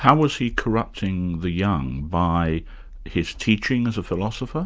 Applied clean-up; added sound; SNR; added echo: none; none; none; none.